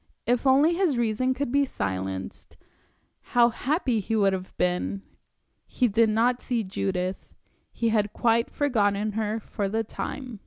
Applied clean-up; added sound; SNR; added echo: none; none; none; none.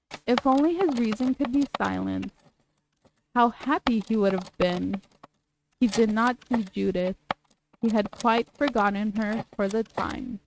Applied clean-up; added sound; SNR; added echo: neural mask model RNNoise.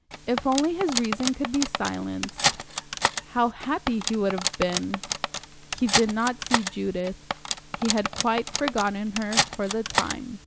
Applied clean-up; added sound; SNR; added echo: none; Cutlery, silverware; 2 dB; none.